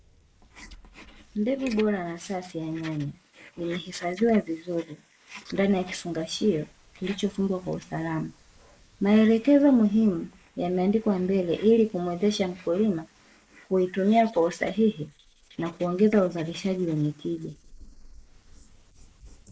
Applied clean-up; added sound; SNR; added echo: neural mask model Resemble Enhance denoiser.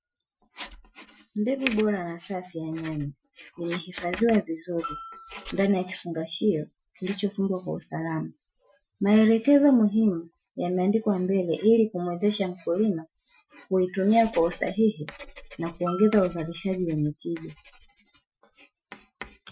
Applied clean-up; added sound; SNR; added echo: classical method Wiener filter.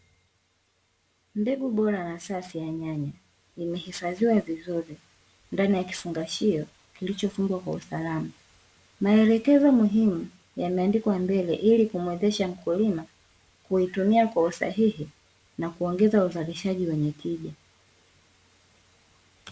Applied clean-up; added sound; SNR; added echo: none; none; none; none.